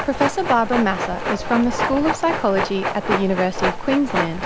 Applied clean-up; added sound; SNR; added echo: none; Train; 3 dB; none.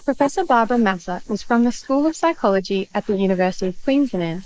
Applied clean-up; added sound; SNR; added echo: neural mask model Resemble Enhance denoiser.